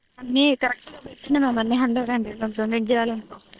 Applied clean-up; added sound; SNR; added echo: neural separator model SepFormer WHAM!.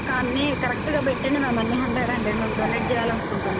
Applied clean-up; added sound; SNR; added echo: none; Cricket; 2 dB; none.